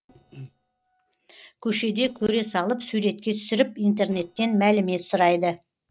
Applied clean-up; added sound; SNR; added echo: neural separator model SepFormer DNS4.